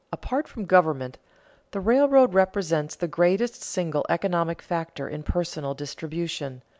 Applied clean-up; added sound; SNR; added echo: none; none; none; none.